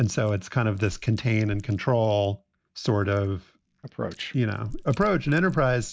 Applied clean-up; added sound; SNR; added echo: neural mask model Resemble Enhance denoiser.